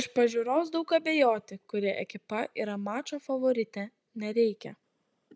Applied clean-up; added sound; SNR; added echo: none; none; none; none.